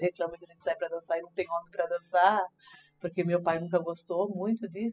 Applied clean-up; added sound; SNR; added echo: classical method spectral subtraction.